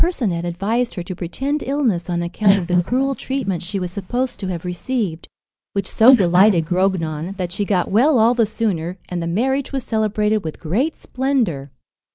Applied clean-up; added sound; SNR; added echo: neural mask model Resemble Enhance denoiser.